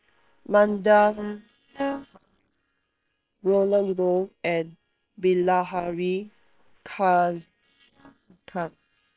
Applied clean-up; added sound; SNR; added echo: neural separator model SepFormer WHAM!.